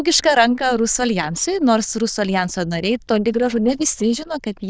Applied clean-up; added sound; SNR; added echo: neural diffusion model UNIVERSE++.